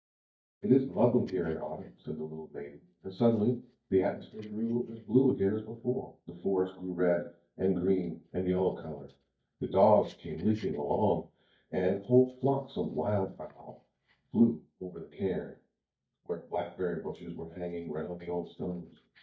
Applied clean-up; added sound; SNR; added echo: neural mask model DeepFilterNet 3.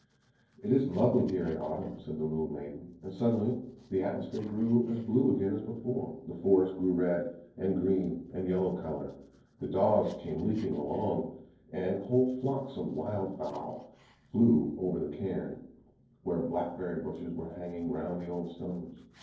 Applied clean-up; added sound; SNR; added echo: neural separator model SepFormer DNS4.